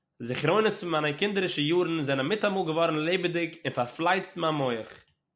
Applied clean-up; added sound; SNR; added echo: none; none; none; none.